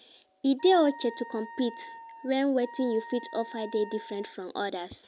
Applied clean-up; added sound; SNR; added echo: none; Wind instrument, woodwind instrument; 16 dB; none.